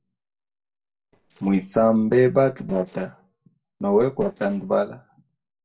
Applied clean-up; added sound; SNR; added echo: neural separator model SepFormer DNS4.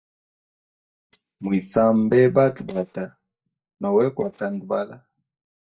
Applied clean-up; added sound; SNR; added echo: neural mask model DeepFilterNet 3.